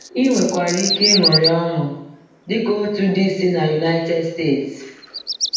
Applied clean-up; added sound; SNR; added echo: none; Bird vocalization, bird call, bird song; 5 dB; reverberation time 0.8 s.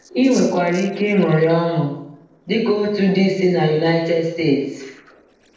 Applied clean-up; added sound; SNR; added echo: neural separator model SepFormer DNS4.